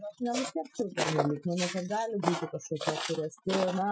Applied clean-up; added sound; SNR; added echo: classical method Wiener filter.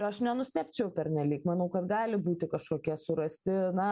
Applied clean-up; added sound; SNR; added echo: none; none; none; none.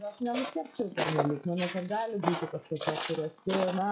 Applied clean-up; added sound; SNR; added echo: classical method log-MMSE.